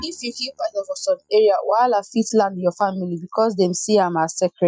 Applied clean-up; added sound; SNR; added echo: classical method Wiener filter.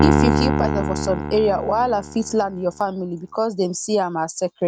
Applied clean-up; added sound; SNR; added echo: none; Piano; 2 dB; none.